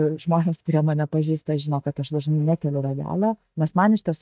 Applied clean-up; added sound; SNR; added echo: neural mask model DeepFilterNet 3.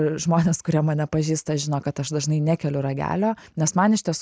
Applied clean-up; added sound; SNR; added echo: none; none; none; none.